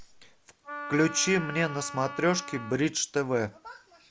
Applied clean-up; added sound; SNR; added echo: none; Wind instrument, woodwind instrument; 11 dB; none.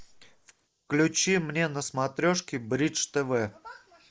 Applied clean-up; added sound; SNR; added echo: neural mask model Resemble Enhance denoiser.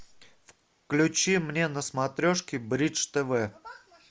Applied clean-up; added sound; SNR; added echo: none; none; none; none.